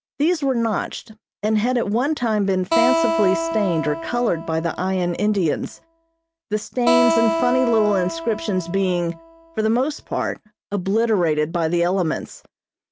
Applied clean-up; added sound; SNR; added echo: none; Acoustic guitar; 4 dB; none.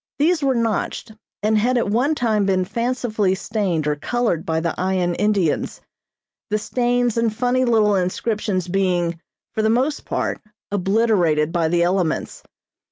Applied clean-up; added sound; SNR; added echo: none; none; none; none.